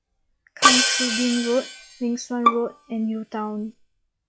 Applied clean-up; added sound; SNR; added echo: classical method log-MMSE.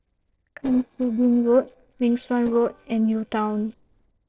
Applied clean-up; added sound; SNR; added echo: neural separator model SepFormer DNS4.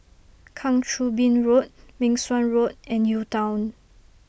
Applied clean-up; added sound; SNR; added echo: none; none; none; none.